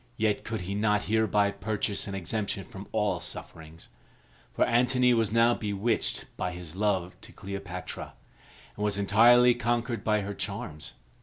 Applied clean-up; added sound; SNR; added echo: none; none; none; none.